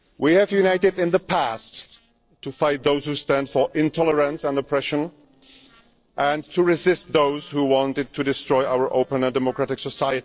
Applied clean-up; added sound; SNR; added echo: neural separator model SepFormer DNS4.